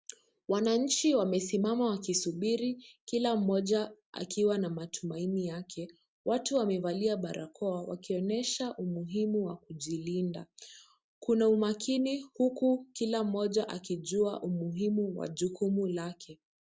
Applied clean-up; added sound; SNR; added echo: none; none; none; none.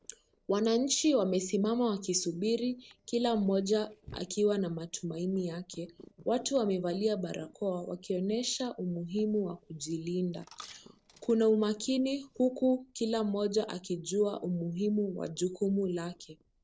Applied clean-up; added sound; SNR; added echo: neural separator model SepFormer DNS4.